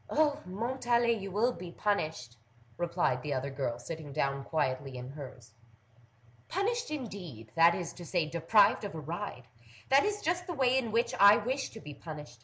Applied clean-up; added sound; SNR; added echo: none; none; none; none.